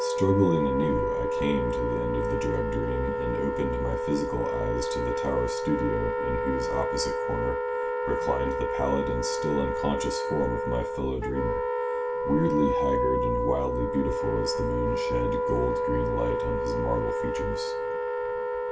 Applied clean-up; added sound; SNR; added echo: none; Wind instrument, woodwind instrument; -1 dB; reverberation time 0.2 s.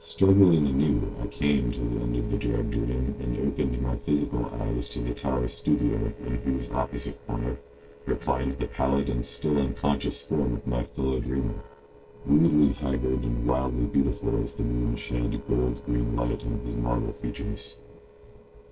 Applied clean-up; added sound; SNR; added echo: neural separator model SepFormer DNS4.